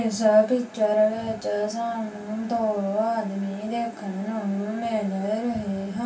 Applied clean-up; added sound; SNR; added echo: none; none; none; reverberation time 0.2 s.